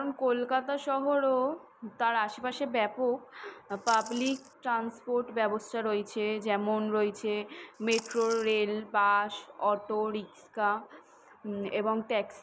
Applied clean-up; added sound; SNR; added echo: none; Splash, splatter; 13 dB; none.